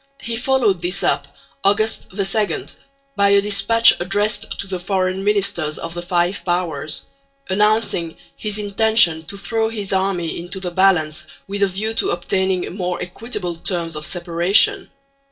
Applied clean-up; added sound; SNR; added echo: none; none; none; reverberation time 0.2 s.